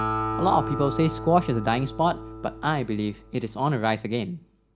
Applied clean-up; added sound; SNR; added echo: none; Acoustic guitar; 8 dB; none.